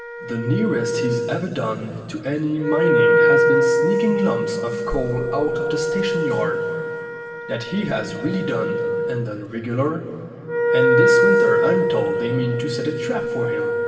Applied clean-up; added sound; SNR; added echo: none; Wind instrument, woodwind instrument; -4 dB; reverberation time 2.8 s.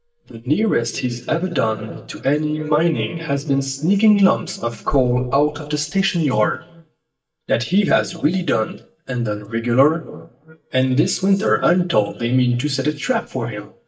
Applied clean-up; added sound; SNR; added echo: neural mask model DeepFilterNet 3.